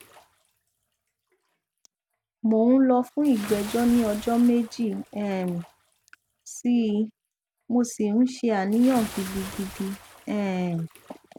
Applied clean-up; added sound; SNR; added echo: none; Bathtub (filling or washing) / Splash, splatter; 19 dB; none.